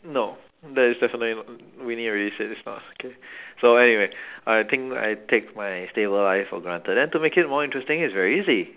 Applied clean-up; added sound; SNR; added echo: none; none; none; none.